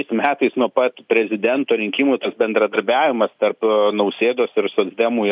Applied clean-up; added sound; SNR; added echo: none; none; none; none.